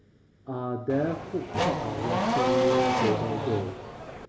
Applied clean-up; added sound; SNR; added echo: none; Race car, auto racing / Accelerating, revving, vroom; -3 dB; reverberation time 1.1 s.